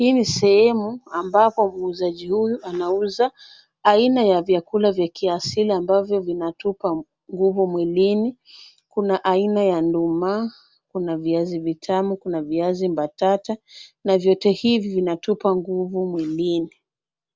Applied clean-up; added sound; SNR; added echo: none; none; none; none.